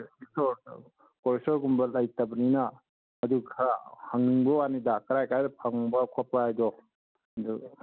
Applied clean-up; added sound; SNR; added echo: none; none; none; none.